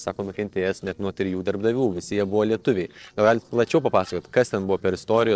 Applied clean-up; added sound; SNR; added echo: neural separator model SepFormer DNS4.